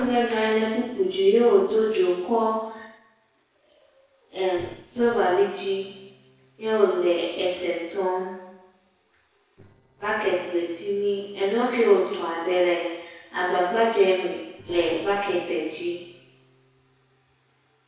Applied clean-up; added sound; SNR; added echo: neural separator model SepFormer DNS4.